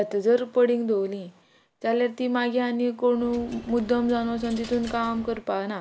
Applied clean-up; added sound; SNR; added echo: none; Coin (dropping); 18 dB; none.